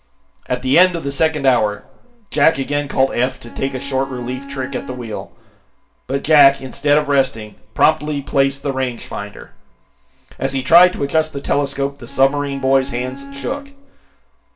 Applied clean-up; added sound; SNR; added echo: none; Bowed string instrument; 15 dB; reverberation time 0.7 s.